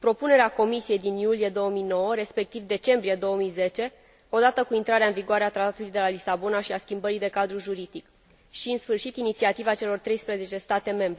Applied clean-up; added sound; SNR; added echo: none; none; none; none.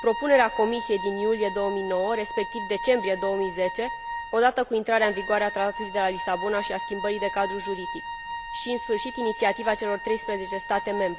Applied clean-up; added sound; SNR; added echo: none; Wind instrument, woodwind instrument; 8 dB; none.